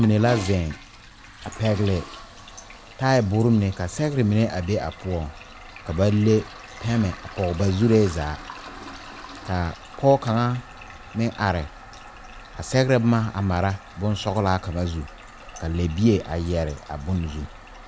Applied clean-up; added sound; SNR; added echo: none; Toilet flush + Bathtub (filling or washing); 17 dB; none.